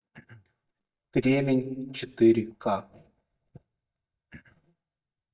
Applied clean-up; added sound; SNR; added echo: neural mask model DeepFilterNet 3.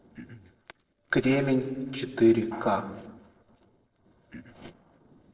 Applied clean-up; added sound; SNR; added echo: neural separator model SepFormer DNS4.